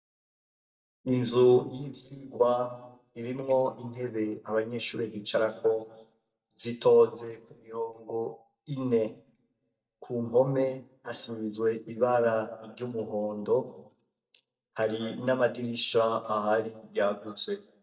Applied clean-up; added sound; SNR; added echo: neural mask model DeepFilterNet 3.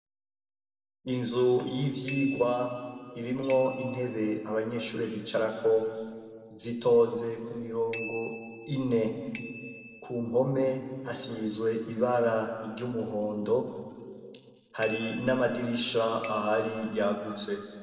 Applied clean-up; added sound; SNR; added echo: none; Bicycle bell; 11 dB; reverberation time 2.2 s.